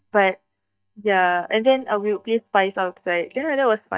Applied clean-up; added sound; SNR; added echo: neural mask model DeepFilterNet 3.